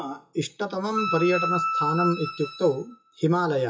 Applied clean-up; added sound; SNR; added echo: classical method WPE with log-MMSE.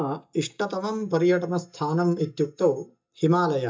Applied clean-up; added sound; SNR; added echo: neural mask model DeepFilterNet 3.